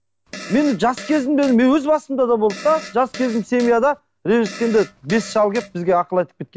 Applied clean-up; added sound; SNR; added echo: none; Fart; 17 dB; none.